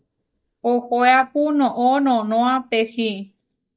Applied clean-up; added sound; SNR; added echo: neural mask model DeepFilterNet 3.